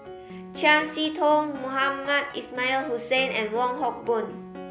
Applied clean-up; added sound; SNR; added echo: none; Piano; 15 dB; none.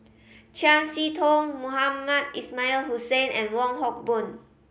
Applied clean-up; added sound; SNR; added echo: none; none; none; none.